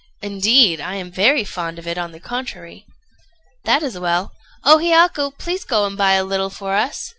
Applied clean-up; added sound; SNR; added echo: none; none; none; none.